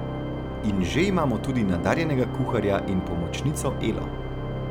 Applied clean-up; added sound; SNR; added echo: none; Organ; 4 dB; none.